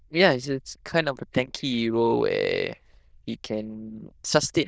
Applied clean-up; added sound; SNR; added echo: neural diffusion model UNIVERSE++.